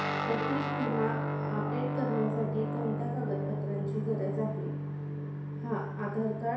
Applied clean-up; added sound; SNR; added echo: none; Guitar; -1 dB; reverberation time 0.7 s.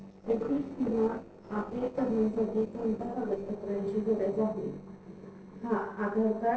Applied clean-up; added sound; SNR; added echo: neural separator model SepFormer DNS4.